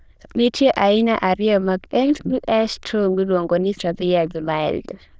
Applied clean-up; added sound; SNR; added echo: neural diffusion model UNIVERSE++.